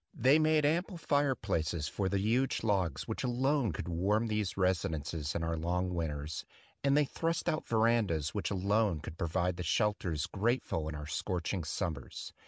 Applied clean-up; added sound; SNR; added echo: none; none; none; none.